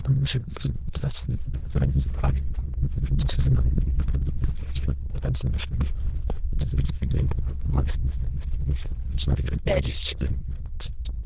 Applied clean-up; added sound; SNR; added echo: neural diffusion model UNIVERSE++.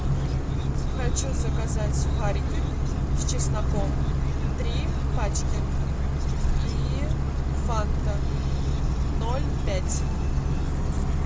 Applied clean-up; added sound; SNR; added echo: none; none; none; none.